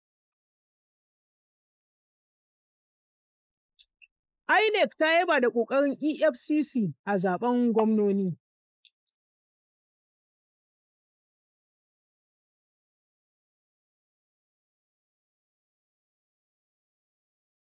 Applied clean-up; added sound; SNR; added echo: neural mask model Resemble Enhance denoiser.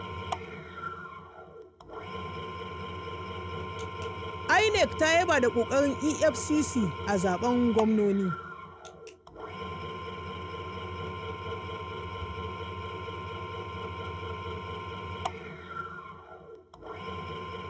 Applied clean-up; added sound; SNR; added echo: none; Engine / Tools; 6 dB; none.